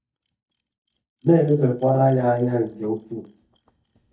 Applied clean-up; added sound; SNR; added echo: neural mask model DeepFilterNet 3.